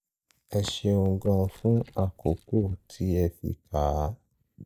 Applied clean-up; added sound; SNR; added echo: neural mask model DeepFilterNet 3.